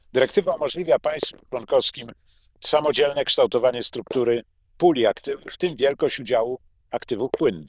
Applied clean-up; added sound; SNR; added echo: neural diffusion model UNIVERSE++.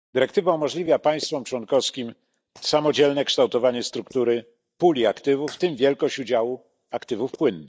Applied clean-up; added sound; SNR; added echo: neural mask model DeepFilterNet 3.